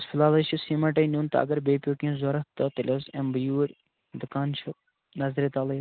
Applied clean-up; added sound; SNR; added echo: none; none; none; none.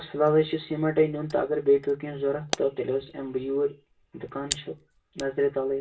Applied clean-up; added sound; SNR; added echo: none; Camera; 16 dB; reverberation time 0.2 s.